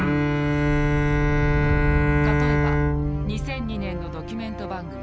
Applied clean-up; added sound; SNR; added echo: none; Bowed string instrument; -3 dB; none.